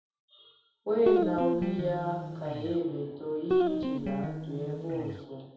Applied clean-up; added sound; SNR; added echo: none; Guitar; -1 dB; reverberation time 0.7 s.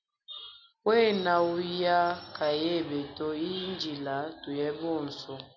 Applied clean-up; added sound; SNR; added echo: none; none; none; none.